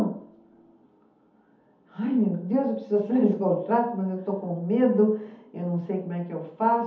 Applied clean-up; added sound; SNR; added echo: none; none; none; reverberation time 0.6 s.